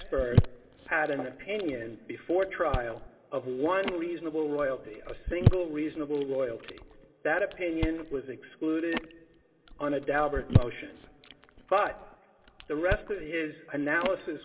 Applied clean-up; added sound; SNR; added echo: none; Chewing, mastication; 2 dB; reverberation time 2.7 s.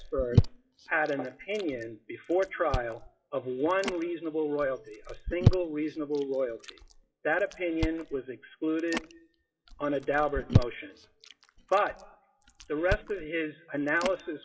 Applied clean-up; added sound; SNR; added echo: classical method WPE with log-MMSE.